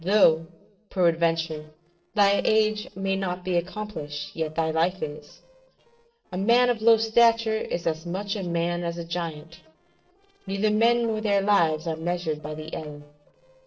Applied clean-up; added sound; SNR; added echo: neural separator model SepFormer DNS4.